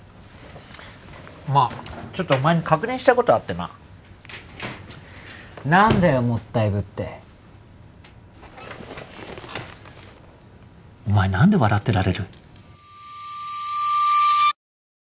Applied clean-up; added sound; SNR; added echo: none; none; none; none.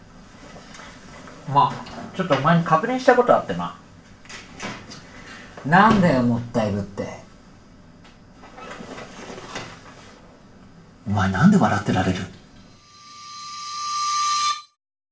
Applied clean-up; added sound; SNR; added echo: none; none; none; reverberation time 0.3 s.